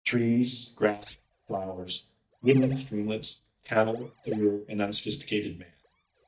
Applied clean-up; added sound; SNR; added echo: neural mask model DeepFilterNet 3.